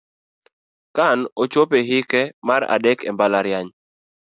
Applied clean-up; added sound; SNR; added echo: none; none; none; none.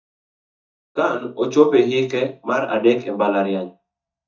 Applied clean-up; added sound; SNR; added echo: neural mask model DeepFilterNet 3.